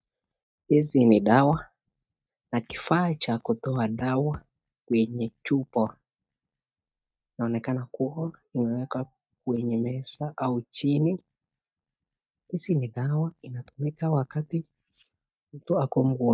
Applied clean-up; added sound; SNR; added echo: neural mask model DeepFilterNet 3.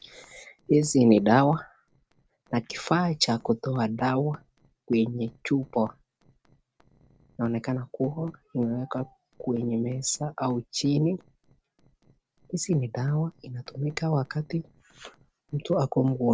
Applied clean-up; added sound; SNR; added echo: neural separator model SepFormer DNS4.